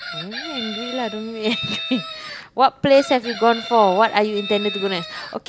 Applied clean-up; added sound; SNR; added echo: none; Chicken, rooster; 11 dB; none.